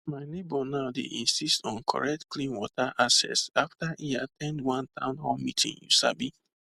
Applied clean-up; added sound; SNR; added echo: none; none; none; none.